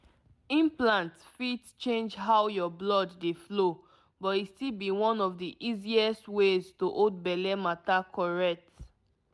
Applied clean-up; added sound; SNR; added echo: none; none; none; none.